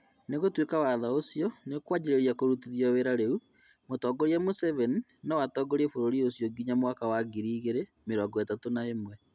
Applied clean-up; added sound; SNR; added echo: none; none; none; none.